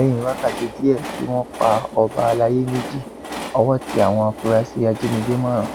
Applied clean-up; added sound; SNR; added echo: none; Train; 11 dB; none.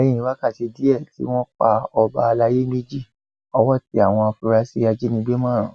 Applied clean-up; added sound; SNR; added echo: none; none; none; none.